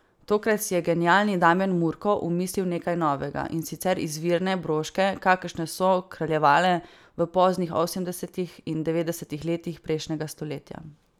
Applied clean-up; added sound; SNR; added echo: none; none; none; none.